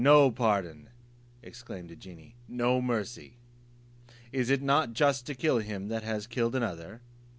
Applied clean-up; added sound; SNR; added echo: none; none; none; none.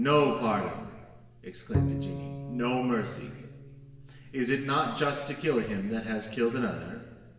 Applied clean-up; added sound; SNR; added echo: none; Bowed string instrument; 5 dB; reverberation time 1.4 s.